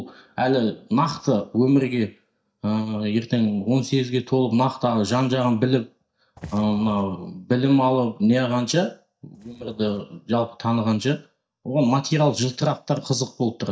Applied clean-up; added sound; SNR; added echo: neural mask model DeepFilterNet 3.